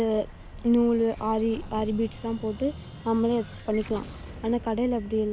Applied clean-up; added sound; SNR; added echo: none; Explosion; 15 dB; none.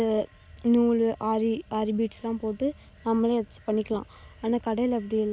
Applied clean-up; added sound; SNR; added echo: none; none; none; none.